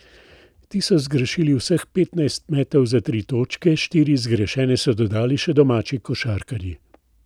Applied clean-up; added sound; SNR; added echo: none; none; none; none.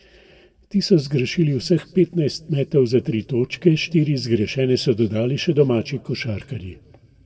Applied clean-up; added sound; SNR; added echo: none; none; none; reverberation time 1.7 s.